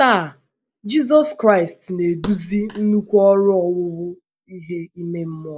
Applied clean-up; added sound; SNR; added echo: neural mask model DeepFilterNet 3.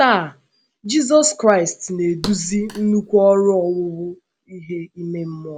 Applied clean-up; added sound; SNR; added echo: none; Thump, thud; 17 dB; none.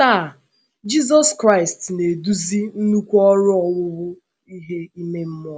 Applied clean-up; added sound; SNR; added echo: none; none; none; none.